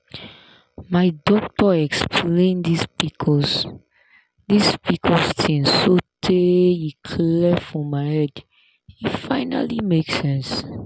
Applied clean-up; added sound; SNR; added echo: none; none; none; none.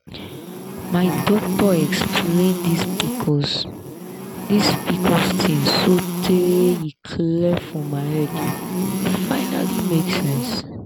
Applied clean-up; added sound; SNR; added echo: none; Buzz; 4 dB; none.